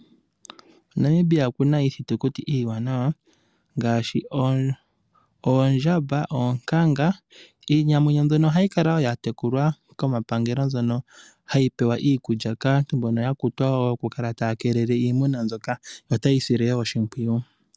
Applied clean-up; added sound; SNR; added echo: none; none; none; none.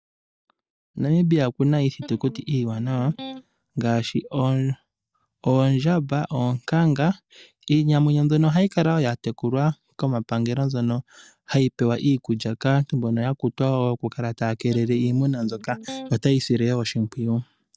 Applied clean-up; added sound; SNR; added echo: neural mask model DeepFilterNet 3.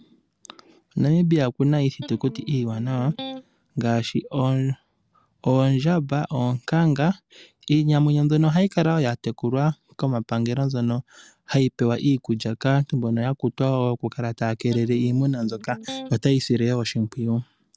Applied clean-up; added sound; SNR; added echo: none; Electric guitar; 16 dB; none.